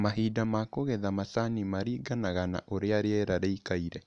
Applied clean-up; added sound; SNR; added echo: none; none; none; none.